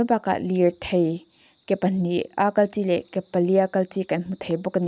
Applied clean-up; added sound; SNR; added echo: none; none; none; none.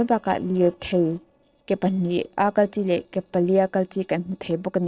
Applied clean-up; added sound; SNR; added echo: neural separator model SepFormer DNS4.